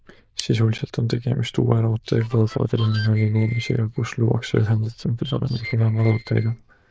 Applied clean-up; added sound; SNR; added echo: neural diffusion model UNIVERSE++.